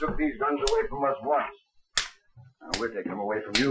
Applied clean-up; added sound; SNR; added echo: classical method Wiener filter.